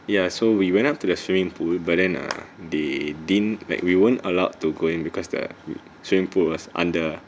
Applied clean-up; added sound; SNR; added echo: none; Clapping; 18 dB; none.